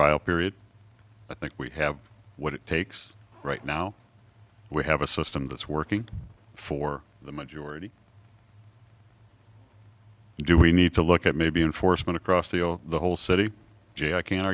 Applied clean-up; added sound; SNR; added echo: none; none; none; none.